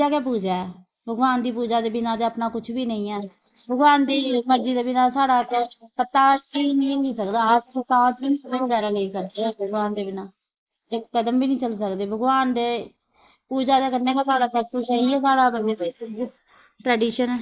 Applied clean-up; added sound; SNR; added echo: neural mask model Resemble Enhance denoiser.